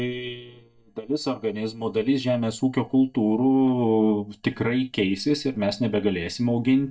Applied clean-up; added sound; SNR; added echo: neural mask model DeepFilterNet 3.